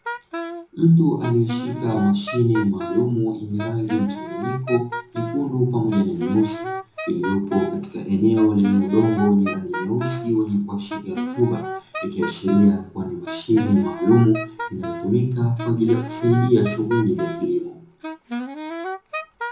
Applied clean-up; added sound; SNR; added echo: none; Wind instrument, woodwind instrument; 10 dB; reverberation time 0.5 s.